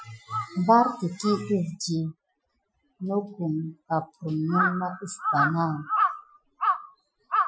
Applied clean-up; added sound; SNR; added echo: classical method Wiener filter.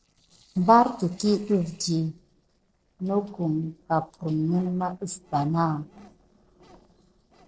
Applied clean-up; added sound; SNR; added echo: neural separator model SepFormer DNS4.